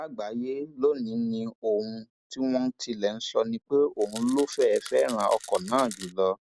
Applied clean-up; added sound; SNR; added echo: none; Rattle; 16 dB; none.